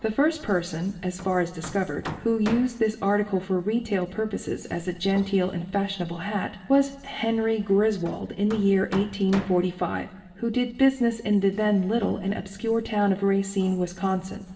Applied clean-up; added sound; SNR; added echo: none; Hammer; 18 dB; reverberation time 1.6 s.